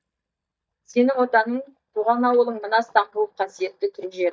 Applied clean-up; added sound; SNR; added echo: neural mask model DeepFilterNet 3.